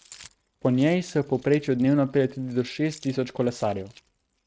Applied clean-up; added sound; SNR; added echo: neural mask model RNNoise.